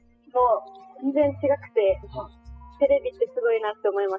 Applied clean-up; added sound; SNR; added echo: classical method spectral subtraction.